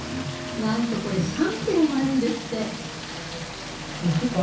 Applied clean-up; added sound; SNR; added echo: none; Rain; 11 dB; reverberation time 0.6 s.